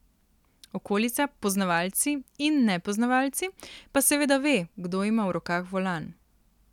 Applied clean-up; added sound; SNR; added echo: none; none; none; none.